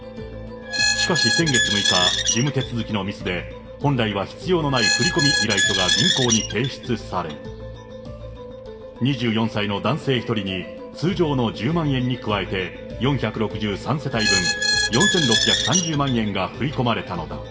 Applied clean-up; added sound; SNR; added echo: none; Squeak; -1 dB; reverberation time 0.7 s.